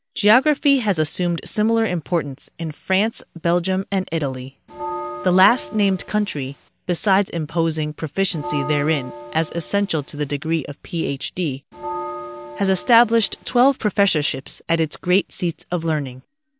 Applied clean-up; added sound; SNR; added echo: none; Bell; 11 dB; none.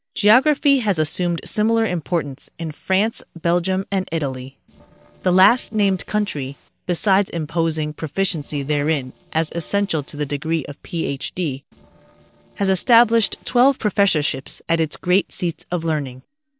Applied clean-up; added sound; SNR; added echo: neural separator model SepFormer DNS4.